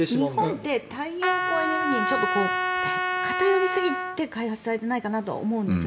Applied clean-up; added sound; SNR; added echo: none; Trumpet; 0 dB; none.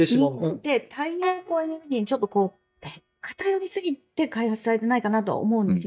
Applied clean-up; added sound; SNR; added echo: neural mask model DeepFilterNet 3.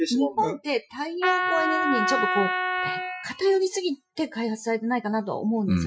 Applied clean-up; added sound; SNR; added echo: classical method Wiener filter.